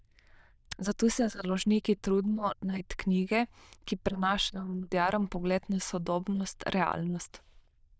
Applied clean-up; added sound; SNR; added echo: neural diffusion model UNIVERSE++.